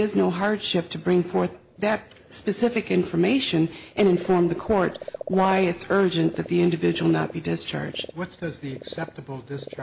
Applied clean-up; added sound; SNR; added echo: none; Frog; 18 dB; none.